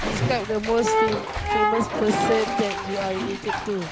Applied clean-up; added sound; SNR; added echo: none; Brass instrument + Bathtub (filling or washing); 0 dB; none.